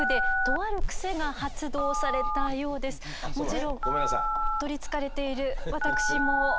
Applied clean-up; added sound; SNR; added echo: none; Telephone; -3 dB; none.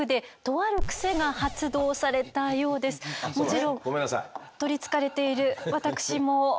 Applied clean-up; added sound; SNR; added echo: none; none; none; none.